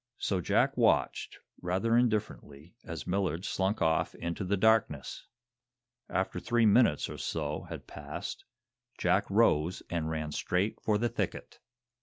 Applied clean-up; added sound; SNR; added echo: none; none; none; none.